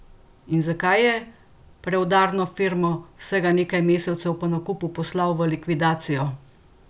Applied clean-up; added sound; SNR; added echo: none; none; none; none.